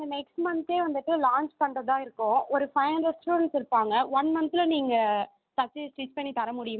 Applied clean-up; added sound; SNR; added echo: none; none; none; none.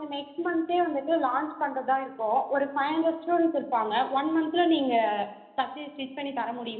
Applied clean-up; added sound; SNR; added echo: none; none; none; reverberation time 0.8 s.